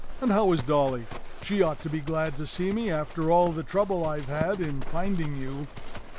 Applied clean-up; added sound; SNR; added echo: none; Livestock, farm animals, working animals; 6 dB; none.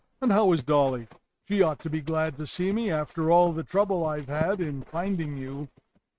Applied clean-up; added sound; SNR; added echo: neural mask model RNNoise.